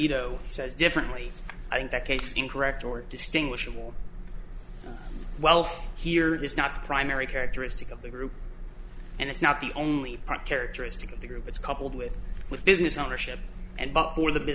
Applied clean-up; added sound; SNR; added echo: none; none; none; none.